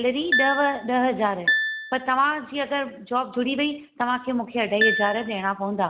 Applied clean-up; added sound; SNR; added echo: none; Piano; 2 dB; none.